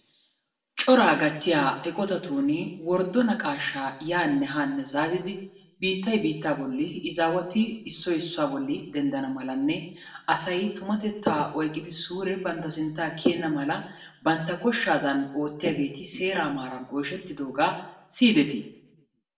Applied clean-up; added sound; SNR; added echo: none; none; none; reverberation time 0.6 s.